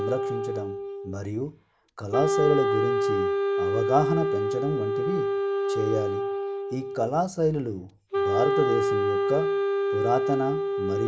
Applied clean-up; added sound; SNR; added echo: none; Wind instrument, woodwind instrument; -3 dB; none.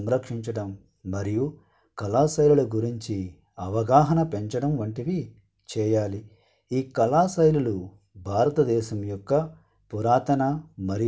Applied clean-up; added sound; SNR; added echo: none; none; none; none.